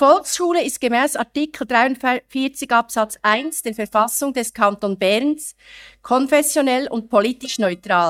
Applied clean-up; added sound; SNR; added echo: neural mask model DeepFilterNet 3.